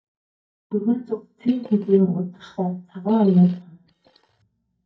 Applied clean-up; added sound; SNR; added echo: neural mask model DeepFilterNet 3.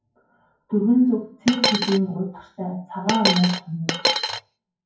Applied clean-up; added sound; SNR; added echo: classical method WPE with log-MMSE.